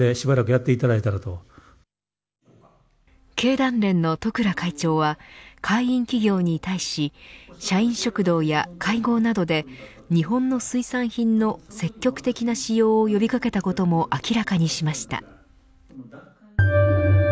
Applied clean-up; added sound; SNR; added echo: none; none; none; none.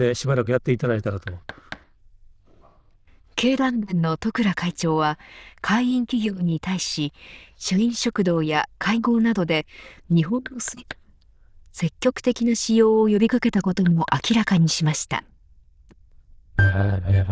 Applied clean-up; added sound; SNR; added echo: neural diffusion model UNIVERSE++.